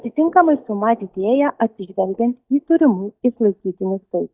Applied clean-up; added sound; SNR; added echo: neural mask model DeepFilterNet 3.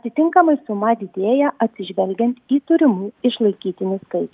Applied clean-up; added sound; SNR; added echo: none; none; none; none.